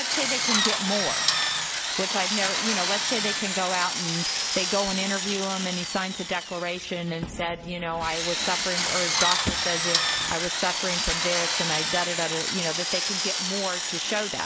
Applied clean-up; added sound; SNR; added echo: none; Drill; -2 dB; none.